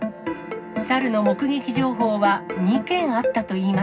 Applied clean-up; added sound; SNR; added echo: none; Bowed string instrument; 17 dB; reverberation time 0.4 s.